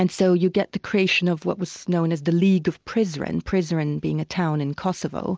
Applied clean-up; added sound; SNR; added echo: none; none; none; none.